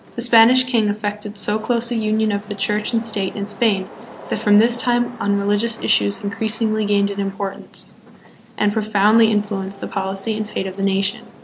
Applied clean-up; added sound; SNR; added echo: none; Wind / Rain; 19 dB; none.